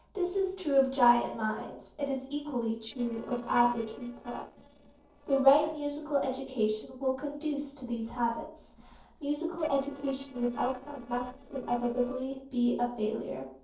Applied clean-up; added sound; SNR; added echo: neural separator model SepFormer DNS4.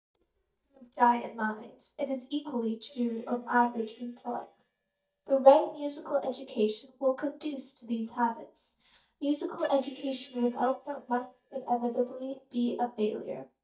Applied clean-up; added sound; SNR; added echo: neural mask model DeepFilterNet 3.